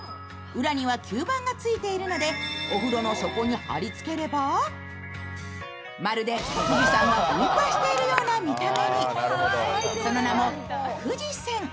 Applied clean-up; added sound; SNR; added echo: none; none; none; none.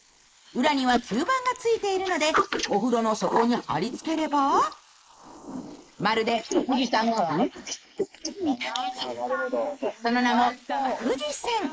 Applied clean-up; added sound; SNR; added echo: neural mask model Resemble Enhance denoiser.